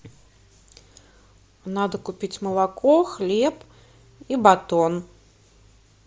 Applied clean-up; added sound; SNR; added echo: none; none; none; none.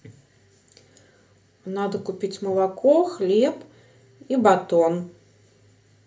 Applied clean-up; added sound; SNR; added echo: none; none; none; reverberation time 0.3 s.